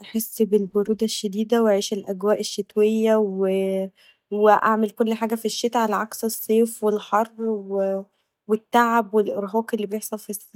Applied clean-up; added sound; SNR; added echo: neural mask model DeepFilterNet 3.